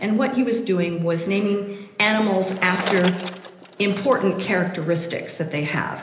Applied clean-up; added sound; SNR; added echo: none; Bicycle; 15 dB; reverberation time 1.0 s.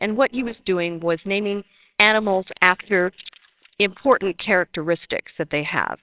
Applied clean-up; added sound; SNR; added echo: neural separator model SepFormer WHAMR!.